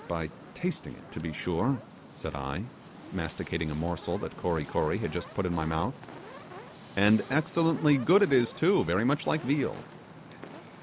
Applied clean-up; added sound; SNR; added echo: none; Fire; 16 dB; none.